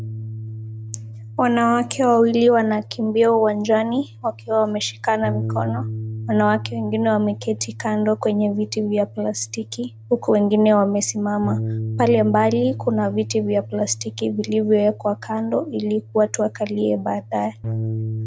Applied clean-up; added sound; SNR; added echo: none; Bass guitar; 11 dB; none.